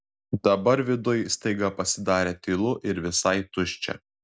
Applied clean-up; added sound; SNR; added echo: none; none; none; none.